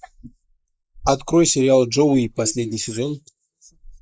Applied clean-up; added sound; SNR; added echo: neural mask model Resemble Enhance denoiser.